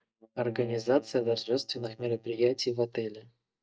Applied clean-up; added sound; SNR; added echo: neural mask model DeepFilterNet 3.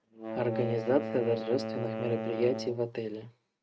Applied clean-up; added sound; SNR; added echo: neural mask model RNNoise.